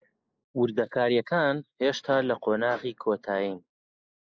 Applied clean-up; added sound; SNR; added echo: neural mask model Resemble Enhance denoiser.